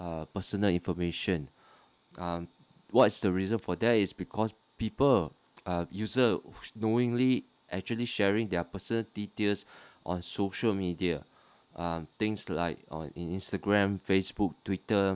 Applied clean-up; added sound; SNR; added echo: none; none; none; none.